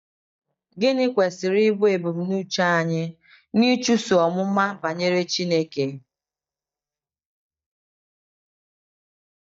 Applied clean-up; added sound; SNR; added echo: neural mask model DeepFilterNet 3.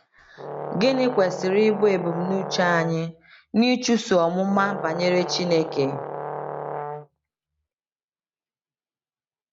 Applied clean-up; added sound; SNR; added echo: none; Brass instrument; 8 dB; none.